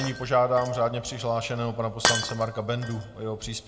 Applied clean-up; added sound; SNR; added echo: none; Shatter; 6 dB; reverberation time 1.3 s.